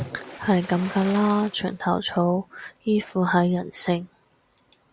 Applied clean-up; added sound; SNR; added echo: none; Splash, splatter; 18 dB; none.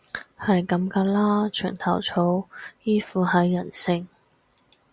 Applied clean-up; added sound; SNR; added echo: none; none; none; none.